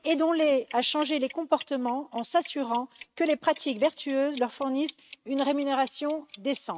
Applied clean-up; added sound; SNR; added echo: neural mask model RNNoise.